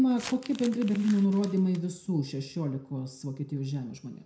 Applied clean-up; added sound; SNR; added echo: none; Crumpling, crinkling; 17 dB; reverberation time 0.4 s.